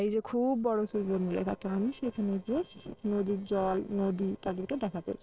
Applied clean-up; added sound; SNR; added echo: neural separator model SepFormer DNS4.